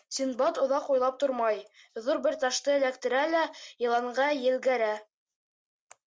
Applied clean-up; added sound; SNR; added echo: none; none; none; none.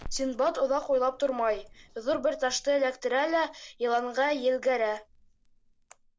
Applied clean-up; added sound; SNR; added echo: none; Crackle; 18 dB; none.